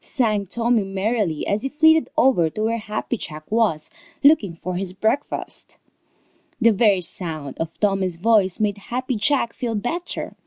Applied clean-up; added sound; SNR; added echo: none; none; none; none.